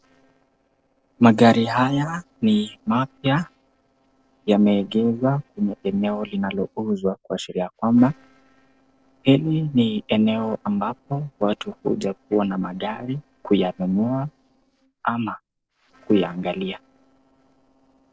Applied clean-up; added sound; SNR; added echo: neural separator model SepFormer DNS4.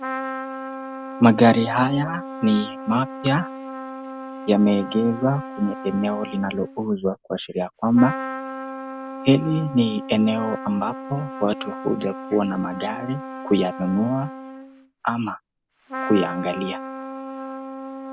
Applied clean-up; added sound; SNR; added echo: none; Trumpet; 10 dB; none.